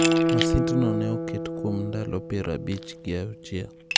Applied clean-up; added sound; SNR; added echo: none; Guitar + Glass; -2 dB; none.